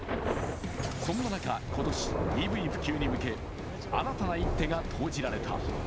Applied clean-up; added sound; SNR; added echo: none; Thunder / Rain; 0 dB; none.